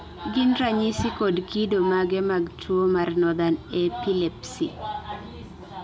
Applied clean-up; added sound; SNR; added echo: none; none; none; none.